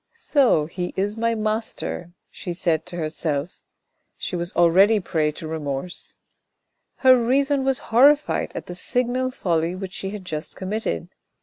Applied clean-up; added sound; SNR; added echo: none; none; none; none.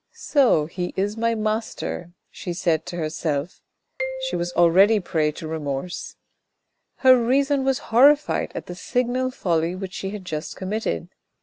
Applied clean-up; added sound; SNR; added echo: none; Marimba, xylophone; 15 dB; none.